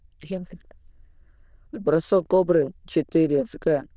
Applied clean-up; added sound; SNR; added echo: neural diffusion model UNIVERSE++.